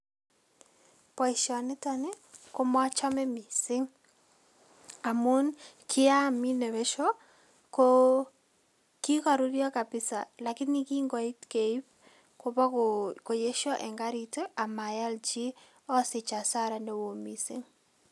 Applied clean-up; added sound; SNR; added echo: none; none; none; none.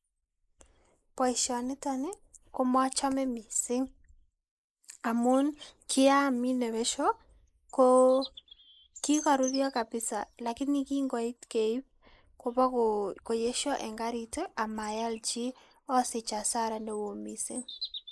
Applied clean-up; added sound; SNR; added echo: neural mask model Resemble Enhance denoiser.